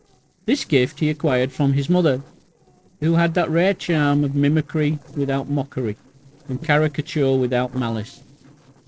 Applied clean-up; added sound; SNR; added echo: neural separator model SepFormer DNS4.